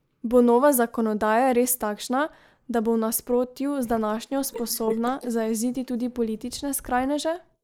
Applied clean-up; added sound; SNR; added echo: neural mask model Resemble Enhance denoiser.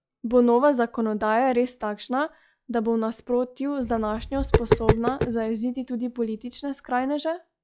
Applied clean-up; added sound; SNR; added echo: classical method log-MMSE.